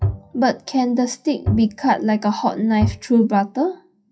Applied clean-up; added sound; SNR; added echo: classical method WPE with log-MMSE.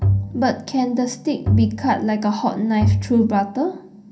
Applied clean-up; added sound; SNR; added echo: none; Bowed string instrument; 3 dB; reverberation time 0.3 s.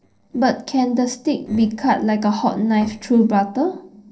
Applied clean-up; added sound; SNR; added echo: neural separator model SepFormer DNS4.